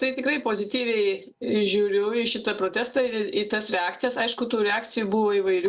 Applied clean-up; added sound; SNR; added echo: none; none; none; none.